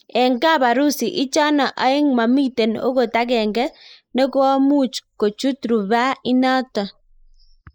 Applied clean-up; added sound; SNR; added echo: neural mask model Resemble Enhance denoiser.